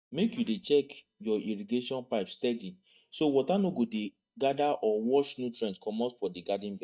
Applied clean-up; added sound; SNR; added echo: neural mask model DeepFilterNet 3.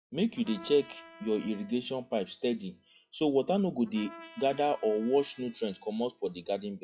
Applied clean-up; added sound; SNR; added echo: classical method WPE with log-MMSE.